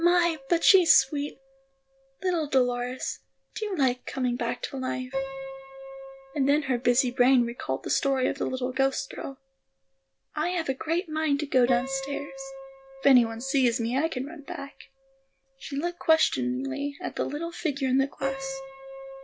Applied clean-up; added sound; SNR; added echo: none; Piano; 14 dB; none.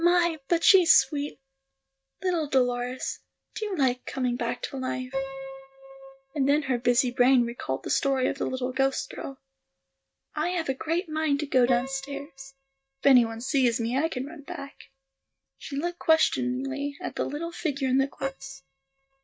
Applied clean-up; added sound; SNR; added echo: neural mask model RNNoise.